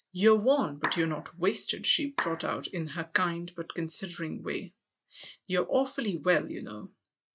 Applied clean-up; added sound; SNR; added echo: neural mask model RNNoise.